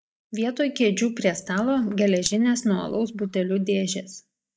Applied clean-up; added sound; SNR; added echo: neural mask model DeepFilterNet 3.